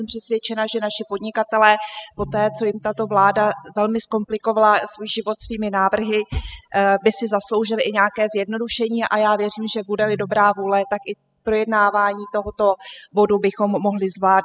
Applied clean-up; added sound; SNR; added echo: classical method spectral subtraction.